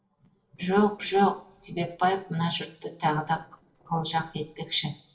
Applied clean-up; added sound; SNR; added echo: neural separator model SepFormer DNS4.